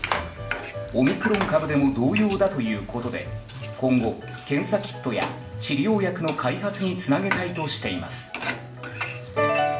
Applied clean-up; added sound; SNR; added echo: none; Frying (food); 9 dB; reverberation time 0.7 s.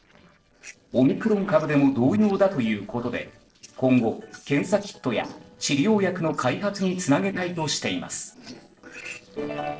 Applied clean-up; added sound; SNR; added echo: neural separator model SepFormer DNS4.